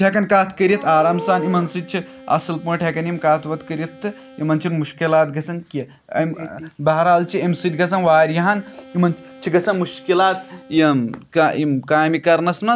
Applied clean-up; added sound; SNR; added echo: none; Wind instrument, woodwind instrument + Livestock, farm animals, working animals; 20 dB; none.